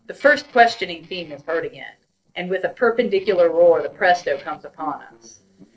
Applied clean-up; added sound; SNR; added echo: neural separator model SepFormer DNS4.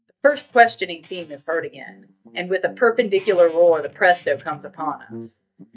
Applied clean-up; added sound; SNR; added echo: neural mask model DeepFilterNet 3.